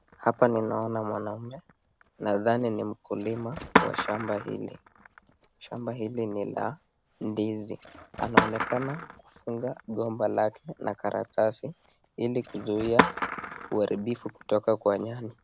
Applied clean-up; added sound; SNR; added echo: none; Skateboard; 4 dB; none.